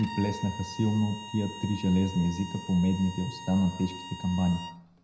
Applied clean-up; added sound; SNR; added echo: none; Bowed string instrument; 13 dB; reverberation time 0.7 s.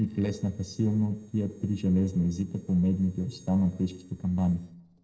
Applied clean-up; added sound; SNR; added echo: neural separator model SepFormer DNS4.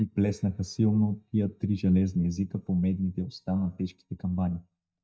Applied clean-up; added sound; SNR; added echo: neural mask model DeepFilterNet 3.